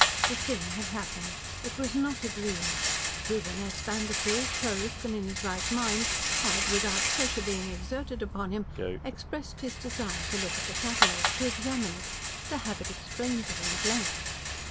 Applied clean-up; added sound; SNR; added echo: none; Rattle; -3 dB; none.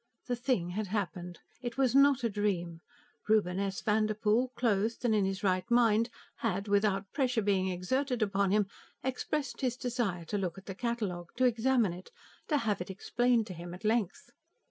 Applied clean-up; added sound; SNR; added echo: none; none; none; none.